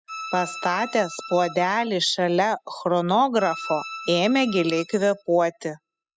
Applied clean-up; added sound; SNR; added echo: classical method spectral subtraction.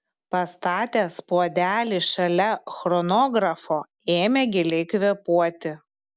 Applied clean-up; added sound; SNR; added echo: none; none; none; none.